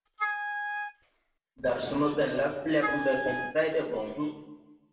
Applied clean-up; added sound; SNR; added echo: none; Wind instrument, woodwind instrument; 4 dB; reverberation time 0.9 s.